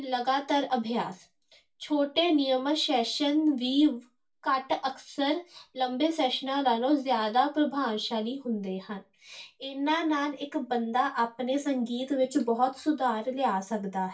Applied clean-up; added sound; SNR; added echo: none; none; none; reverberation time 0.2 s.